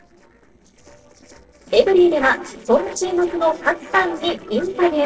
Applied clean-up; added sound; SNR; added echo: neural separator model SepFormer DNS4.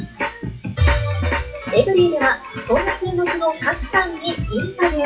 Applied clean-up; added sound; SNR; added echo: classical method WPE with log-MMSE.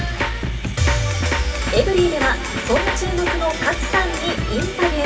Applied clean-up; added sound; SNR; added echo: none; Drum kit; 2 dB; reverberation time 1.8 s.